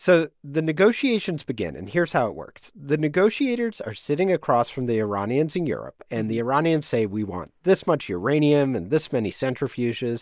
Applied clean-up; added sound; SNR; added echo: none; none; none; none.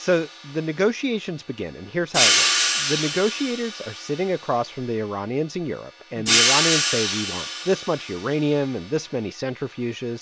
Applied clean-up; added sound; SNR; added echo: none; Hi-hat; 1 dB; none.